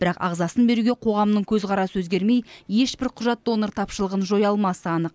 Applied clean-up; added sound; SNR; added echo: none; none; none; none.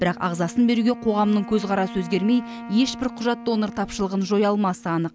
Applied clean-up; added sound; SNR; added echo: none; Wind instrument, woodwind instrument; 15 dB; none.